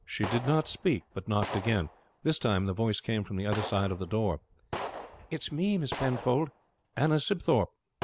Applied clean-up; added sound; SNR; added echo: none; Gunshot, gunfire; 12 dB; none.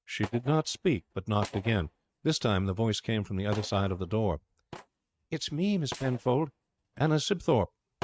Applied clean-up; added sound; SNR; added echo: neural mask model RNNoise.